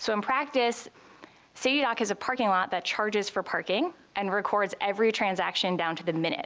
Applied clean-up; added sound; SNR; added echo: none; none; none; none.